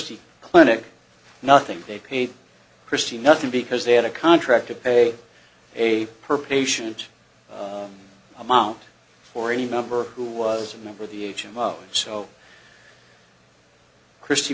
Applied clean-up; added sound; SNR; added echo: none; none; none; none.